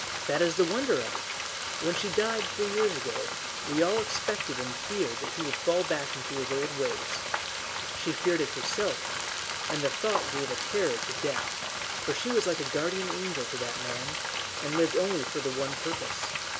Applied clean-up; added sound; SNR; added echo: none; Frying (food); 2 dB; none.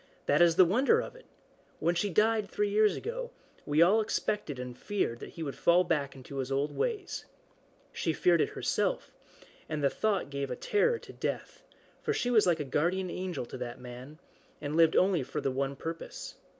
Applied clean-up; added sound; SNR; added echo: none; none; none; none.